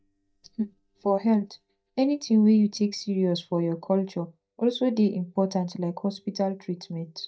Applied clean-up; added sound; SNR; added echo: neural mask model DeepFilterNet 3.